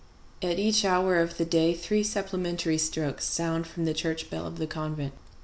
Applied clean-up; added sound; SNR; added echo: none; none; none; none.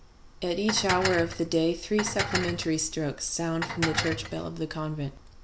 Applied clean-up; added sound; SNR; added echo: none; Dishes, pots, and pans; 4 dB; none.